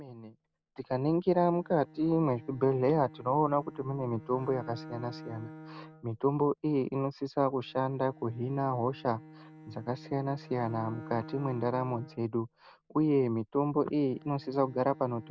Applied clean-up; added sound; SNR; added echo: none; Bowed string instrument; 19 dB; none.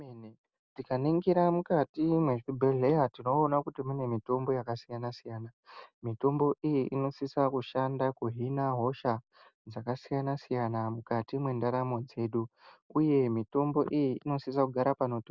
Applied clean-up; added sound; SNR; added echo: none; none; none; none.